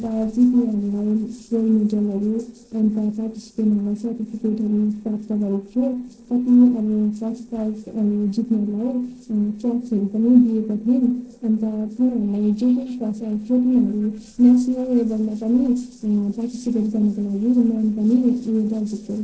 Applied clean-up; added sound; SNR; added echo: neural separator model SepFormer DNS4.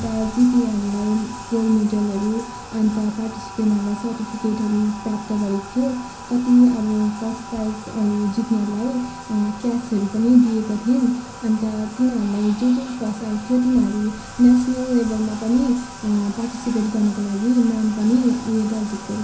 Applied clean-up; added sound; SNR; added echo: none; Bathtub (filling or washing); 16 dB; reverberation time 0.4 s.